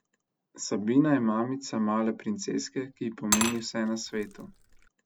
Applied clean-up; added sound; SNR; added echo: none; Glass / Liquid; 7 dB; none.